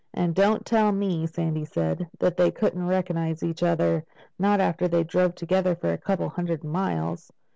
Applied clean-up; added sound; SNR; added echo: none; none; none; none.